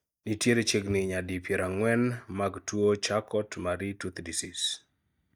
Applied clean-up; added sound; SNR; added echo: neural mask model DeepFilterNet 3.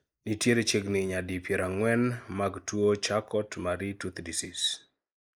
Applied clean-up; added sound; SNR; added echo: neural mask model Resemble Enhance denoiser.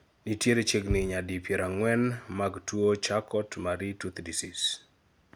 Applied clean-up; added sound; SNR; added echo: none; Bass drum; 11 dB; none.